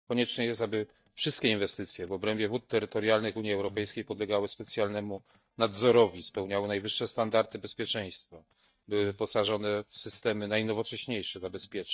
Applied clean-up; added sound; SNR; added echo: neural mask model DeepFilterNet 3.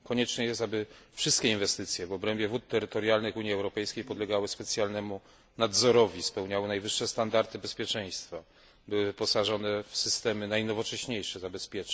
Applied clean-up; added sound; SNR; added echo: none; none; none; none.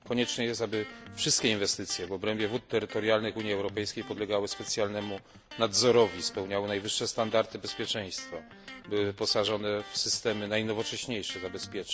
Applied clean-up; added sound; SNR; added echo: none; Electric guitar; 17 dB; none.